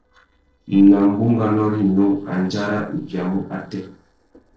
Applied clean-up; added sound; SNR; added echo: neural separator model SepFormer DNS4.